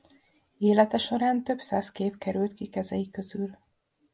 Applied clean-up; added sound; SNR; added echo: none; none; none; none.